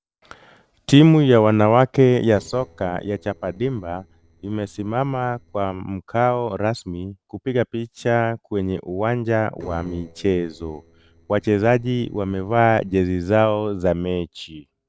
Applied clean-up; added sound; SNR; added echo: neural separator model SepFormer DNS4.